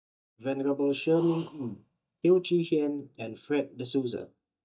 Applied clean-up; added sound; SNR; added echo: neural mask model DeepFilterNet 3.